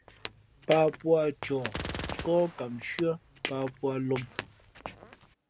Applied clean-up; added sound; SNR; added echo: none; Gunshot, gunfire + Squeak / Walk, footsteps; 11 dB; none.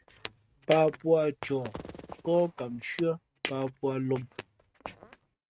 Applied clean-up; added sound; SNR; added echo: neural mask model RNNoise.